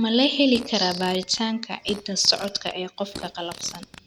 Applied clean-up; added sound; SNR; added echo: none; Fart; 17 dB; none.